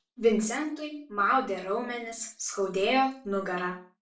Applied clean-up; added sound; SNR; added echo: none; none; none; reverberation time 0.4 s.